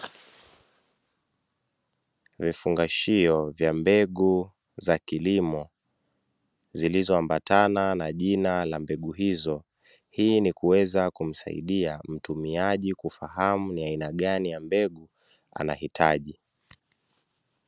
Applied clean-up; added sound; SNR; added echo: none; none; none; none.